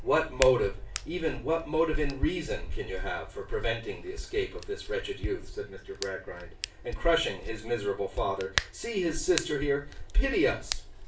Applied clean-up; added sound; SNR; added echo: none; Hands; 6 dB; reverberation time 0.3 s.